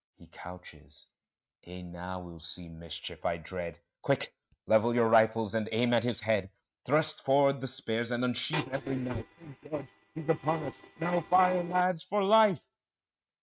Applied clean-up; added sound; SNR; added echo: neural mask model RNNoise.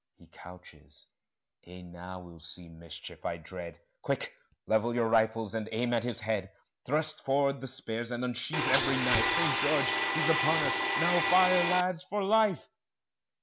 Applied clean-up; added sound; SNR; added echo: none; Domestic sounds, home sounds; -3 dB; none.